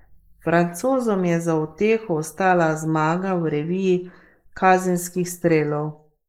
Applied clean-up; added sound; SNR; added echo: neural mask model Resemble Enhance denoiser.